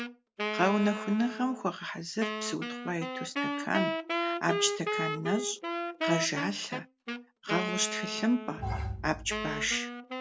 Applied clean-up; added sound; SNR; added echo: none; Bowed string instrument + Wind instrument, woodwind instrument; 2 dB; none.